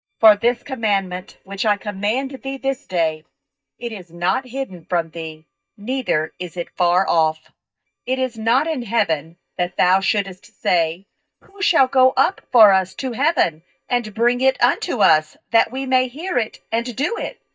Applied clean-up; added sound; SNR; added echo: neural mask model DeepFilterNet 3.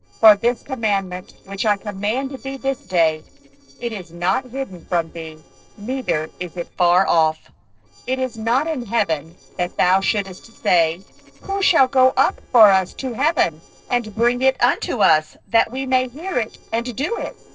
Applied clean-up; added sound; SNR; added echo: neural separator model SepFormer DNS4.